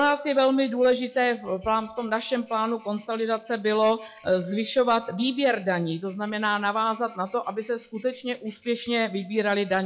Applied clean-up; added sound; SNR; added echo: classical method log-MMSE.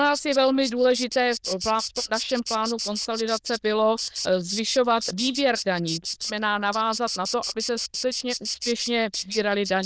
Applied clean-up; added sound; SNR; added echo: neural diffusion model UNIVERSE++.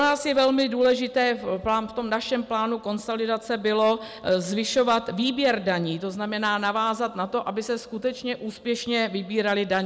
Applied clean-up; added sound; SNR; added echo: none; none; none; none.